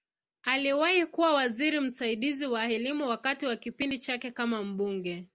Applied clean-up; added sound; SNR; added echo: none; none; none; none.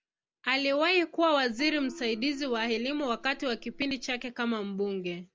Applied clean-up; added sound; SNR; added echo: none; Gong; 18 dB; none.